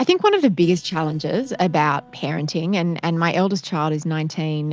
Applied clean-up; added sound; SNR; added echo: neural separator model SepFormer DNS4.